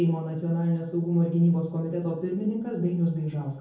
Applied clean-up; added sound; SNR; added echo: none; none; none; reverberation time 0.7 s.